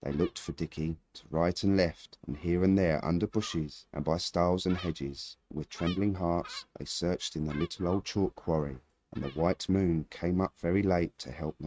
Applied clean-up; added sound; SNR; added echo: neural mask model RNNoise.